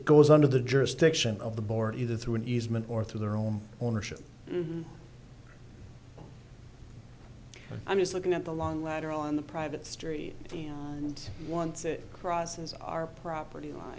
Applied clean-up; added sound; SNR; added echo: none; none; none; none.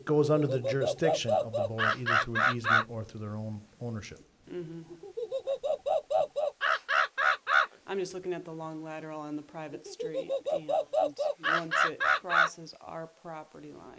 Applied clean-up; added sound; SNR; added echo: neural mask model Resemble Enhance denoiser.